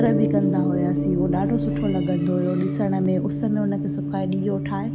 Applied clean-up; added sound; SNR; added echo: none; Gong; 0 dB; none.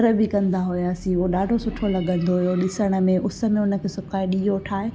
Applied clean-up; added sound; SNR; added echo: none; none; none; none.